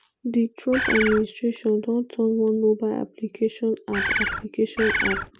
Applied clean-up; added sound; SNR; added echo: none; Bird; 1 dB; none.